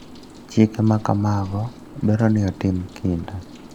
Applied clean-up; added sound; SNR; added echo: none; Rain; 18 dB; none.